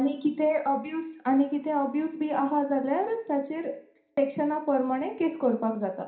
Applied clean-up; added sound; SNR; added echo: none; none; none; reverberation time 0.5 s.